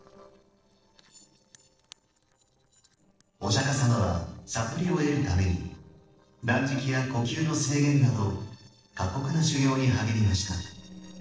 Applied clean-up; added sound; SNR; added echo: neural separator model SepFormer DNS4.